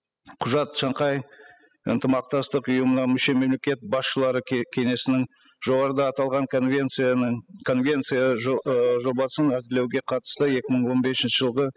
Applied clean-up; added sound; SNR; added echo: classical method spectral subtraction.